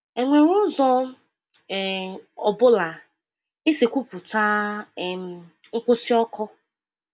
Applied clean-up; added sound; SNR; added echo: none; none; none; none.